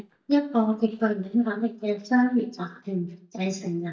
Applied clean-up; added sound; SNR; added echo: neural mask model DeepFilterNet 3.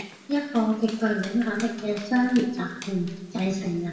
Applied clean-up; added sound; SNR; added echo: none; Dog; 18 dB; reverberation time 1.0 s.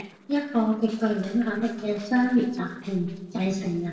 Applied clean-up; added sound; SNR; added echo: neural separator model SepFormer DNS4.